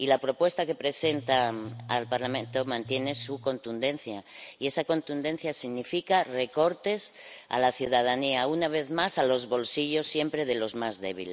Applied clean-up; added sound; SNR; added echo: none; Bass guitar; 15 dB; none.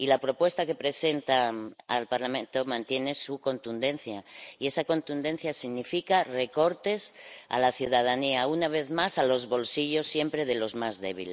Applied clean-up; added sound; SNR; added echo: neural mask model Resemble Enhance denoiser.